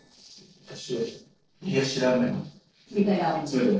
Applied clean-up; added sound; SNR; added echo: neural separator model SepFormer DNS4.